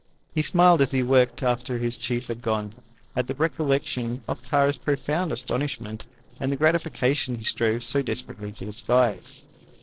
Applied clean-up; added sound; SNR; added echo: neural separator model SepFormer DNS4.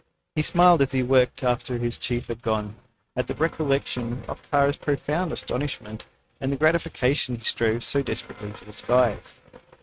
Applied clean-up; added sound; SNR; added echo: neural mask model RNNoise.